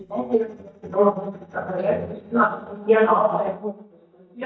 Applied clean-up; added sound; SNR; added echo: neural mask model DeepFilterNet 3.